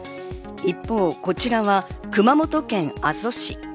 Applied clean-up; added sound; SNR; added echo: none; none; none; none.